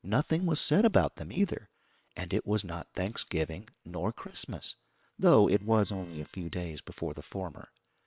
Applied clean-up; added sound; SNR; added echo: neural separator model SepFormer WHAM!.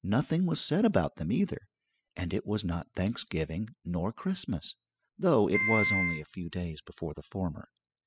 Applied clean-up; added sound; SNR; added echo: classical method spectral subtraction.